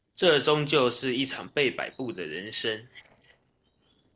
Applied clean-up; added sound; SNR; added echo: neural separator model SepFormer DNS4.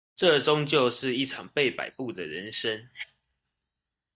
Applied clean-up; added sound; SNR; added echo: neural mask model DeepFilterNet 3.